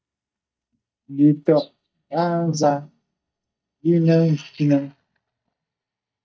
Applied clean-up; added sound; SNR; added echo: neural mask model DeepFilterNet 3.